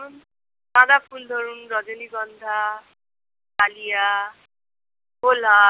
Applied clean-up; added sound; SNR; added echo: none; none; none; none.